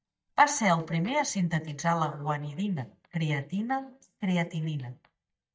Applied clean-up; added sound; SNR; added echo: neural mask model DeepFilterNet 3.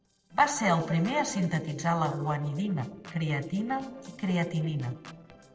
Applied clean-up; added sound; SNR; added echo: neural separator model SepFormer DNS4.